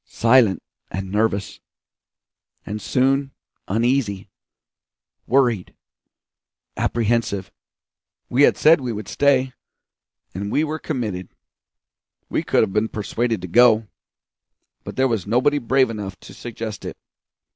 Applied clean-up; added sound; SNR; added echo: none; none; none; none.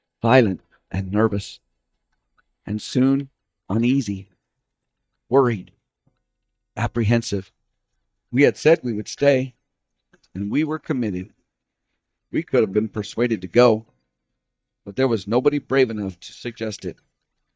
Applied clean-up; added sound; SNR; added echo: neural mask model DeepFilterNet 3.